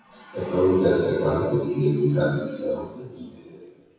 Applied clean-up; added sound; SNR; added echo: classical method WPE with log-MMSE.